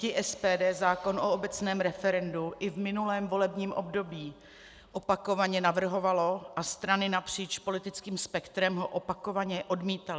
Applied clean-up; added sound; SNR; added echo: none; none; none; none.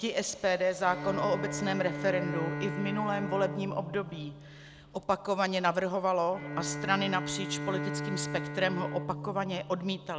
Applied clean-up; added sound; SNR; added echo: none; Bowed string instrument; 7 dB; none.